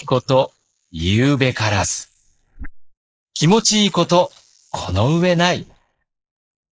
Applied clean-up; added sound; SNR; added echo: neural mask model Resemble Enhance denoiser.